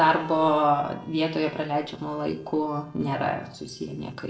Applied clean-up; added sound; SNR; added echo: neural separator model SepFormer DNS4.